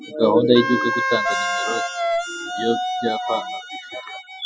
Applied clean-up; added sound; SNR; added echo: classical method spectral subtraction.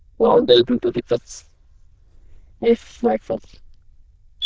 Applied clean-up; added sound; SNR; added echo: neural diffusion model UNIVERSE++.